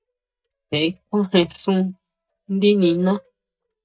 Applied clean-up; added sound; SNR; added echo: neural mask model DeepFilterNet 3.